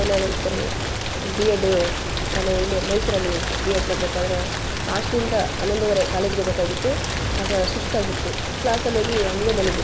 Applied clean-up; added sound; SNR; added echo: none; Rain; 1 dB; none.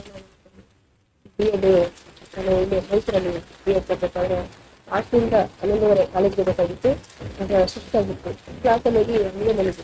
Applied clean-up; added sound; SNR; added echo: neural mask model RNNoise.